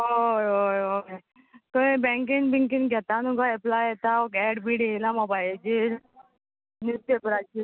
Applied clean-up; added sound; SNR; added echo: none; none; none; none.